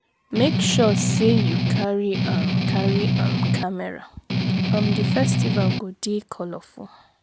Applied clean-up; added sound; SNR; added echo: none; Strum; -5 dB; none.